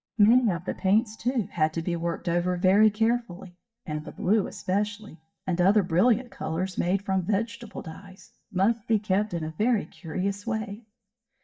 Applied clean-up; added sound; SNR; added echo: neural mask model DeepFilterNet 3.